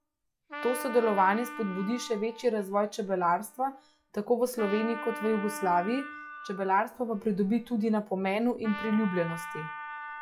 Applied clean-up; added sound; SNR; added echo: classical method log-MMSE.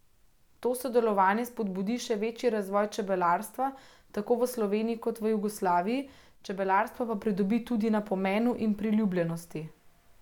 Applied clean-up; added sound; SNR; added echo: none; none; none; none.